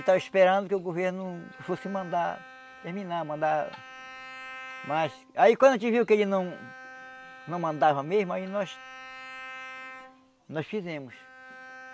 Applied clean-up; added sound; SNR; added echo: none; Bowed string instrument; 18 dB; none.